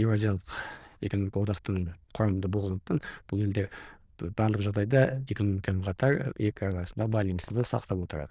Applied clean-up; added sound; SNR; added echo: neural diffusion model UNIVERSE++.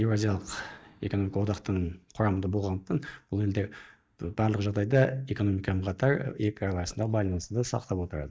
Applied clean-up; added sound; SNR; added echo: neural mask model DeepFilterNet 3.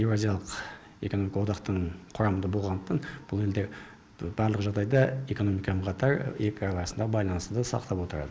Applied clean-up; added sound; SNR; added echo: none; none; none; none.